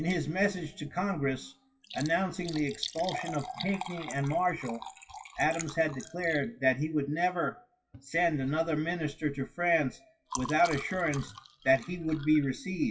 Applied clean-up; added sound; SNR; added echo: classical method WPE with log-MMSE.